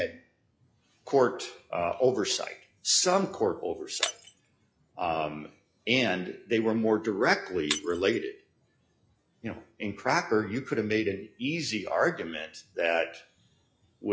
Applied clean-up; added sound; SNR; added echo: classical method log-MMSE.